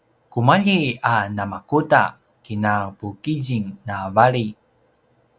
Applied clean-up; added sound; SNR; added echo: none; none; none; none.